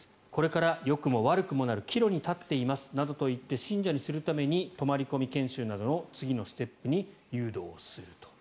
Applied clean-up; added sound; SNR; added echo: none; none; none; none.